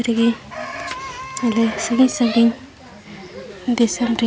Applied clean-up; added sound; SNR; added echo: none; Chicken, rooster; 13 dB; none.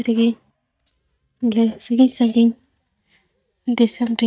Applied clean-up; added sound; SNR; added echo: neural mask model DeepFilterNet 3.